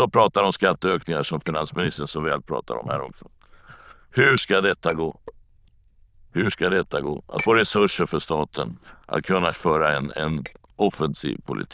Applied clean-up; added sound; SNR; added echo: neural diffusion model UNIVERSE++.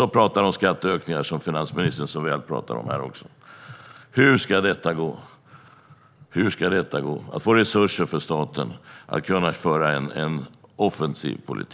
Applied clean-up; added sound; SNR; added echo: none; none; none; none.